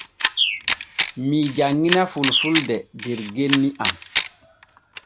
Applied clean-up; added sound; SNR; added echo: none; Bird + Camera; 1 dB; none.